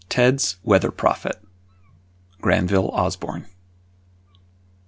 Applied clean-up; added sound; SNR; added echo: none; none; none; none.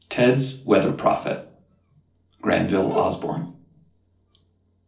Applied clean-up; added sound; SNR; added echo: neural separator model SepFormer DNS4.